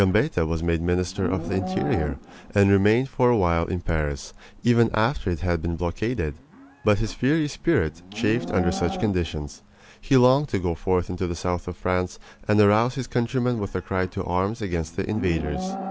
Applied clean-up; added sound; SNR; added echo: none; Livestock, farm animals, working animals; 14 dB; none.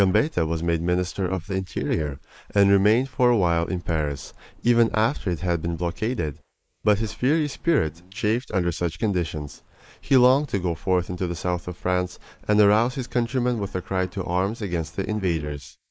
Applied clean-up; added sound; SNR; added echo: neural mask model Resemble Enhance denoiser.